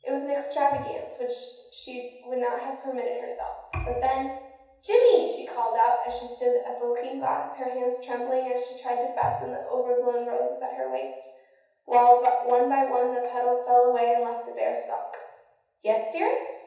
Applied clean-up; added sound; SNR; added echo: none; none; none; reverberation time 0.8 s.